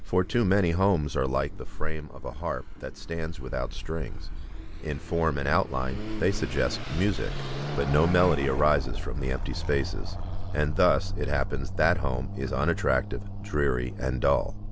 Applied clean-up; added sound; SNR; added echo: none; Car passing by / Accelerating, revving, vroom; 4 dB; none.